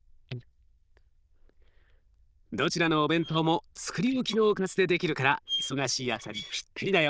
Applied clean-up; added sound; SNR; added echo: neural diffusion model UNIVERSE++.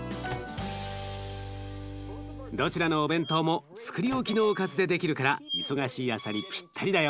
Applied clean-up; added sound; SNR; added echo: none; Microwave oven + Squeak; 13 dB; none.